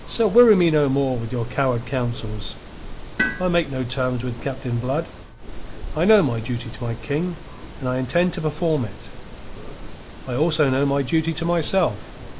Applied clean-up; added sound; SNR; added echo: none; Tools + Insect; 11 dB; none.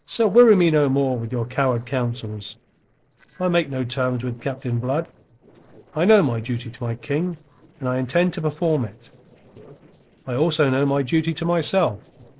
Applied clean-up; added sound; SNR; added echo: neural separator model SepFormer DNS4.